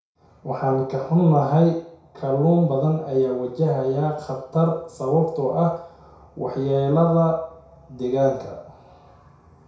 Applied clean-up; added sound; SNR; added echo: none; none; none; reverberation time 0.6 s.